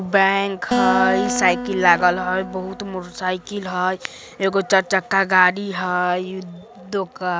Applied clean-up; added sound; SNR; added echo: none; Acoustic guitar; 5 dB; none.